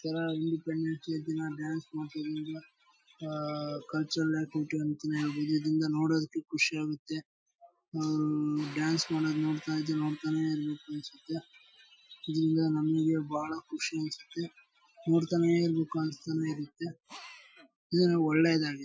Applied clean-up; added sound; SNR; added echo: classical method Wiener filter.